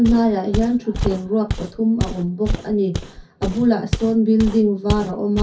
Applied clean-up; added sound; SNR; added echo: none; Walk, footsteps; 7 dB; reverberation time 0.3 s.